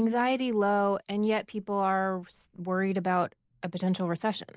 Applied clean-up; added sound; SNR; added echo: neural mask model Resemble Enhance denoiser.